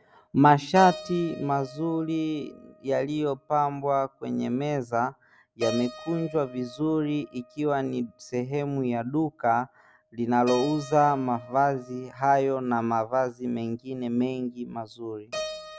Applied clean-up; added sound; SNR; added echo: none; Keyboard (musical); 16 dB; none.